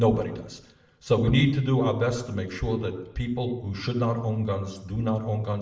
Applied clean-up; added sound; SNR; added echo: none; none; none; reverberation time 0.8 s.